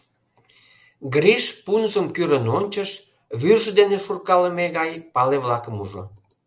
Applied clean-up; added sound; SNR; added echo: none; none; none; none.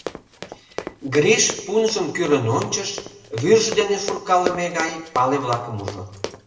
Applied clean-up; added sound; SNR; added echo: none; Run; 12 dB; reverberation time 0.8 s.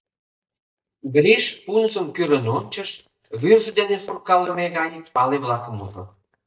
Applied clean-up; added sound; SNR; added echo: neural mask model DeepFilterNet 3.